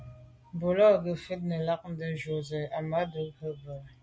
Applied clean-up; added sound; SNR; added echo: none; none; none; none.